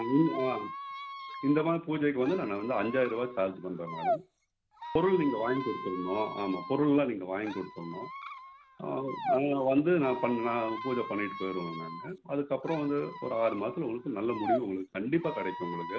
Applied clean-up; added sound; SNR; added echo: none; Squeak; 9 dB; none.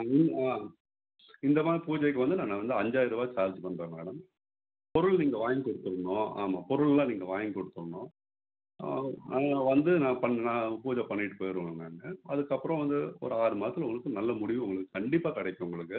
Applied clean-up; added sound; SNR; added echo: none; none; none; none.